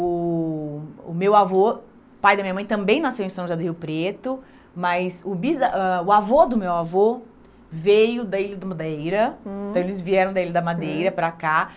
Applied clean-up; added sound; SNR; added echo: none; none; none; none.